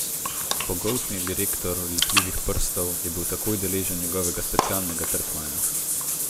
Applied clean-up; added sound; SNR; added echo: none; Bathtub (filling or washing) / Water; -4 dB; none.